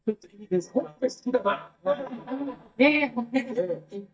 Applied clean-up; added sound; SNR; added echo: neural mask model DeepFilterNet 3.